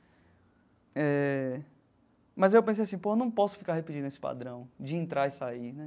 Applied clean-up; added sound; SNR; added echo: none; none; none; none.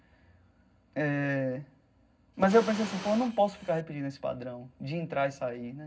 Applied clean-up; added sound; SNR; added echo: none; Fire; 10 dB; reverberation time 0.4 s.